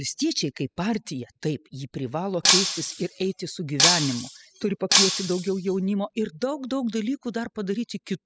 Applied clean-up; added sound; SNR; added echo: classical method spectral subtraction.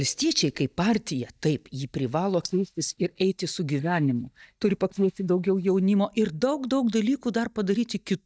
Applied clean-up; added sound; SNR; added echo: neural mask model DeepFilterNet 3.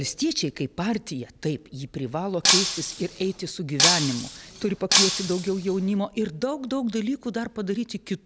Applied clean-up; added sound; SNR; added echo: none; Shatter; -3 dB; none.